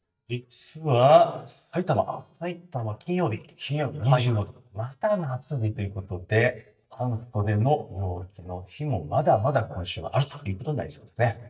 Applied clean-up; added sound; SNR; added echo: neural mask model DeepFilterNet 3.